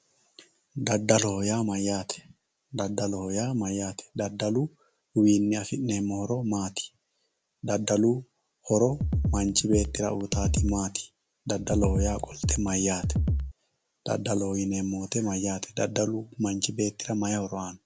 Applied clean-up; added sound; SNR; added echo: none; Drum kit; 0 dB; none.